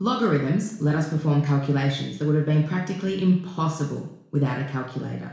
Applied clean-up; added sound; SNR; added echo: none; none; none; reverberation time 0.7 s.